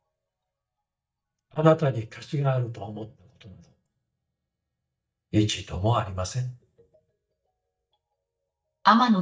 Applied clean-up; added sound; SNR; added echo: neural mask model DeepFilterNet 3.